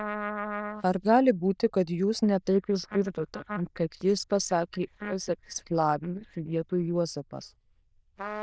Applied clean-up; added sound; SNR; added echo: neural diffusion model UNIVERSE++.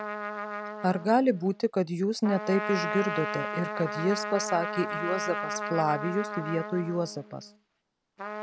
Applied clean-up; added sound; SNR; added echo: none; Trumpet; 6 dB; none.